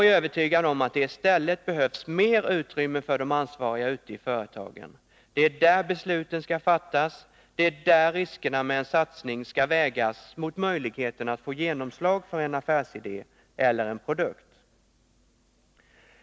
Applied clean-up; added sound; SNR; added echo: none; none; none; none.